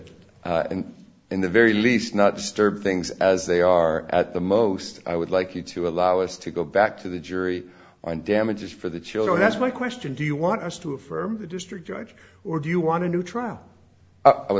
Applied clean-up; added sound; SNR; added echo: none; none; none; none.